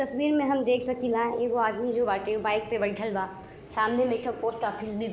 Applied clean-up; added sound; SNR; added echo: none; Vehicle; 19 dB; none.